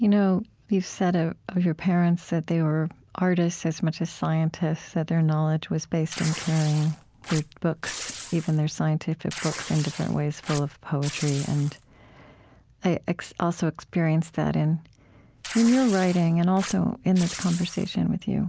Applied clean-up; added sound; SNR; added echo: none; Tearing; 14 dB; none.